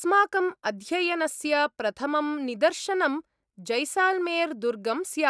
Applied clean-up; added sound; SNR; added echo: none; none; none; none.